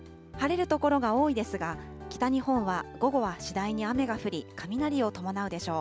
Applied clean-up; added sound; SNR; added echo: none; none; none; none.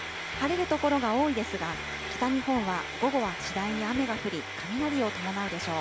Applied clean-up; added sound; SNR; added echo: none; Frying (food); 7 dB; none.